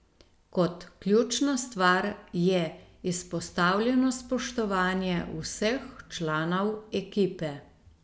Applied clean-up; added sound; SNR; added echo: none; none; none; none.